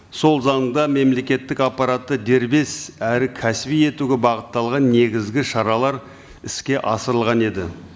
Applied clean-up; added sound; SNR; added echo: none; none; none; none.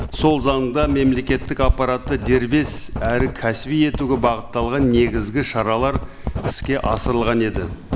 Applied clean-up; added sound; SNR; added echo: none; Writing; 6 dB; none.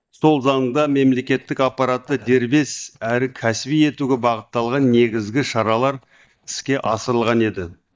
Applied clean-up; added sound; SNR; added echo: neural mask model DeepFilterNet 3.